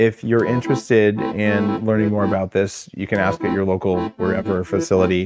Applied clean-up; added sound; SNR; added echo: neural mask model RNNoise.